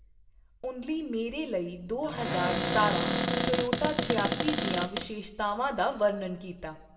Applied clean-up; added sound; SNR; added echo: none; Cupboard open or close; -2 dB; reverberation time 0.6 s.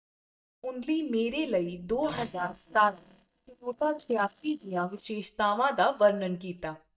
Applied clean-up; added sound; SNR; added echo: neural mask model DeepFilterNet 3.